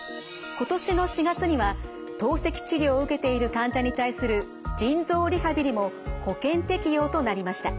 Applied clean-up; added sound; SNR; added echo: none; none; none; none.